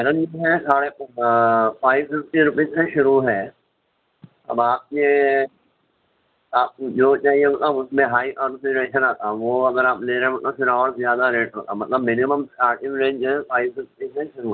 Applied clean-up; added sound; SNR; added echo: none; none; none; none.